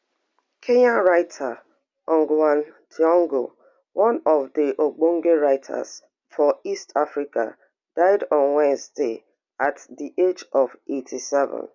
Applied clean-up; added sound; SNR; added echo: none; none; none; none.